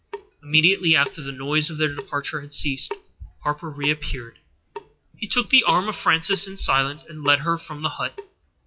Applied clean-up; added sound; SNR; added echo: classical method WPE with log-MMSE.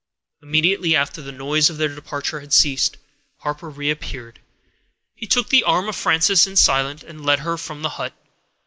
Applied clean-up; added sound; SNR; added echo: none; none; none; none.